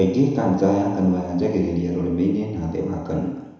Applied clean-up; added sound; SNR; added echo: none; none; none; reverberation time 1.0 s.